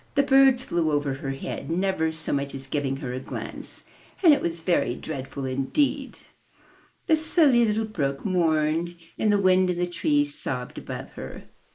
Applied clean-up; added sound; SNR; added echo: neural mask model Resemble Enhance denoiser.